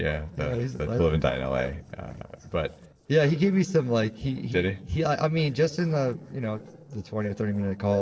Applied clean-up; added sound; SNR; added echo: neural separator model SepFormer DNS4.